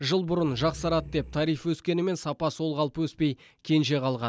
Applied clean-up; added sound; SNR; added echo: none; Growling; 16 dB; none.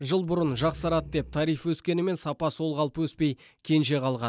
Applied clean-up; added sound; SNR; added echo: neural mask model DeepFilterNet 3.